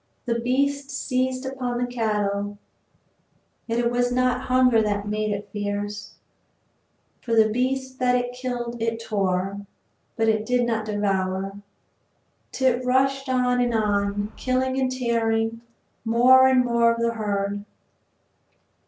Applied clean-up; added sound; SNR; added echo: none; Wind; 16 dB; none.